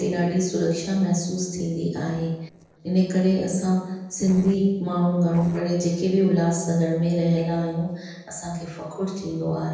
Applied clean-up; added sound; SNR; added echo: neural separator model SepFormer DNS4.